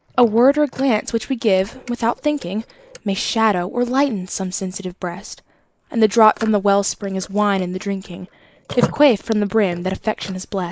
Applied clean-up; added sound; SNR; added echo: neural mask model Resemble Enhance denoiser.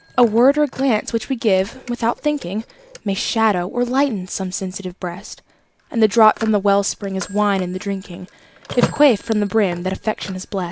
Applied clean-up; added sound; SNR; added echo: none; Telephone; 16 dB; none.